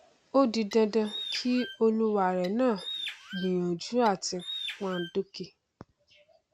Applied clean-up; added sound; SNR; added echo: none; Bird; 12 dB; none.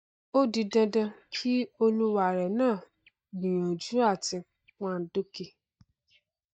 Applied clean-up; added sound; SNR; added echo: neural mask model DeepFilterNet 3.